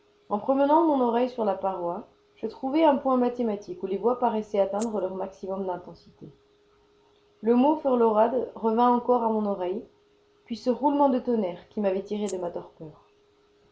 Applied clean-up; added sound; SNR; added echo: none; Rattle (instrument); 20 dB; none.